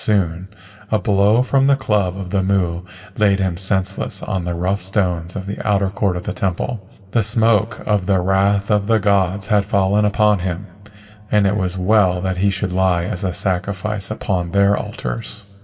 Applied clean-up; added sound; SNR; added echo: none; none; none; reverberation time 3.0 s.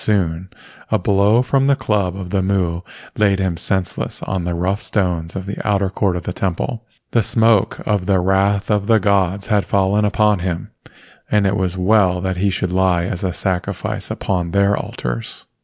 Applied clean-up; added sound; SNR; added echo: none; none; none; none.